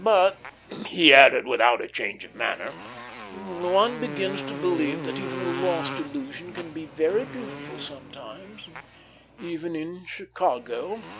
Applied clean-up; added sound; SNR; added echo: none; Motorcycle; 13 dB; none.